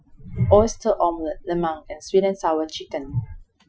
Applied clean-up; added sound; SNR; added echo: classical method Wiener filter.